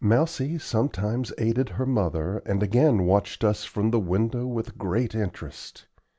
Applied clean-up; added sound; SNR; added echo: none; none; none; none.